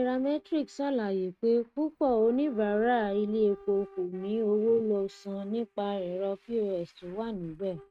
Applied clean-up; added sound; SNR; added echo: neural mask model RNNoise.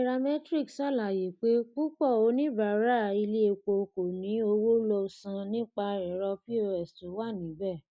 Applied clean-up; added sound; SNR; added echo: none; none; none; none.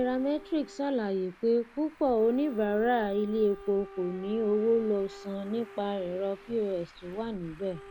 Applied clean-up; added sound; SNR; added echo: none; Traffic noise, roadway noise + Wind instrument, woodwind instrument; 18 dB; none.